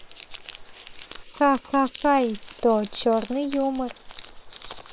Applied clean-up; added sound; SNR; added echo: neural separator model SepFormer WHAM!.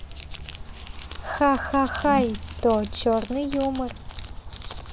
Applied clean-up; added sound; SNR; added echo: none; Whoosh, swoosh, swish + Crumpling, crinkling; 10 dB; none.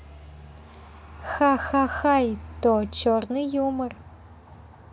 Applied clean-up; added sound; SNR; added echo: none; none; none; none.